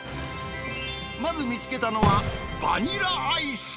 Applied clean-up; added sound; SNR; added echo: none; Fireworks; 1 dB; none.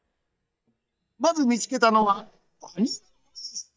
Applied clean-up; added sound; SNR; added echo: neural mask model DeepFilterNet 3.